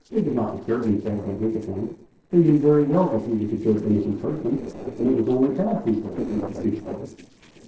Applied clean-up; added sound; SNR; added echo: neural separator model SepFormer DNS4.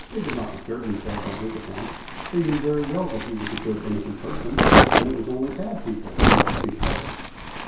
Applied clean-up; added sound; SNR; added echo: none; Crumpling, crinkling; -5 dB; reverberation time 0.7 s.